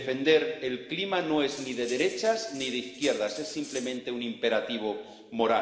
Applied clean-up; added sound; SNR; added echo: none; Cutlery, silverware; 16 dB; reverberation time 1.7 s.